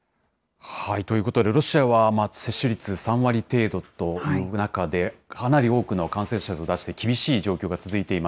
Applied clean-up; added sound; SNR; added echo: none; none; none; none.